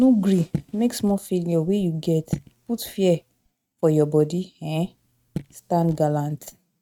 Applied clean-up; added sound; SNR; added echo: neural mask model RNNoise.